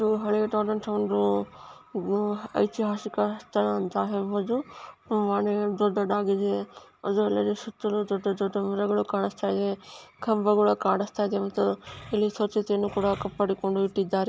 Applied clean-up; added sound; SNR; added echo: none; none; none; none.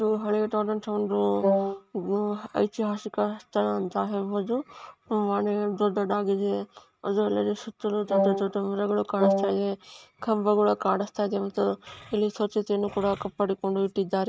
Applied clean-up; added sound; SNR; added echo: neural mask model RNNoise.